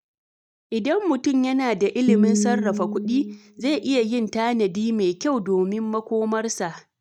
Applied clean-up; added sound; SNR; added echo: neural mask model DeepFilterNet 3.